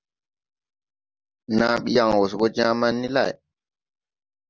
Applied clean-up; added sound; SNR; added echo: none; none; none; none.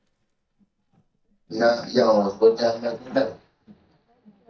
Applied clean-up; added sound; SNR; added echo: neural mask model DeepFilterNet 3.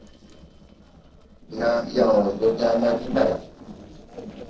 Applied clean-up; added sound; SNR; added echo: neural separator model SepFormer DNS4.